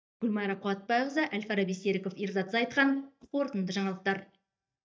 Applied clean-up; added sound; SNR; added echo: neural mask model DeepFilterNet 3.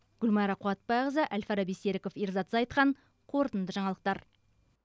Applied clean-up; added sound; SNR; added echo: none; none; none; none.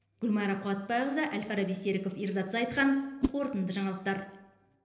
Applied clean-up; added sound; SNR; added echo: neural separator model SepFormer DNS4.